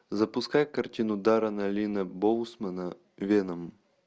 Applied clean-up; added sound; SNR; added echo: none; none; none; none.